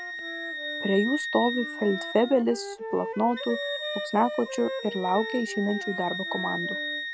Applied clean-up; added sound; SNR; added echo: none; Wind instrument, woodwind instrument + Wind instrument, woodwind instrument; 6 dB; none.